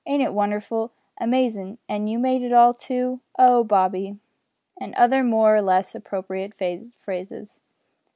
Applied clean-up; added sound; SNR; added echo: none; none; none; none.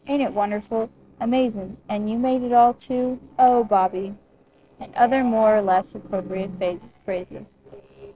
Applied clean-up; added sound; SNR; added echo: neural separator model SepFormer DNS4.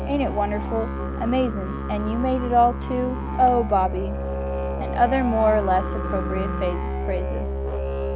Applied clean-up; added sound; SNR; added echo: none; Musical instrument; 3 dB; none.